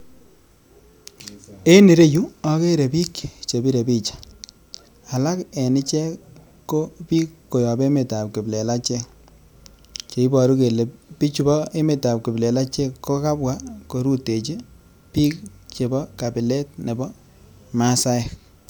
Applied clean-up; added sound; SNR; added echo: none; none; none; none.